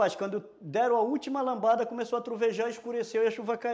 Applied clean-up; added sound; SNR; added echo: none; none; none; none.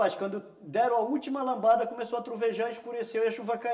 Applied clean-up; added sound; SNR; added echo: none; none; none; reverberation time 0.7 s.